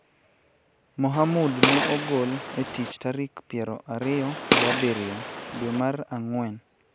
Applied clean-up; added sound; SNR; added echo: none; Gunshot, gunfire; -1 dB; none.